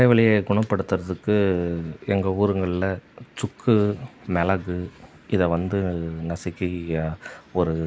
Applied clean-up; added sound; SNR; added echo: none; none; none; none.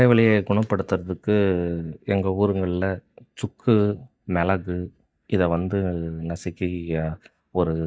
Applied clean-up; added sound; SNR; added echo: neural mask model DeepFilterNet 3.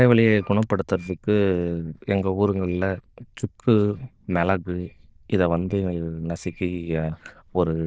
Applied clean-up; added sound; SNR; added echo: neural diffusion model UNIVERSE++.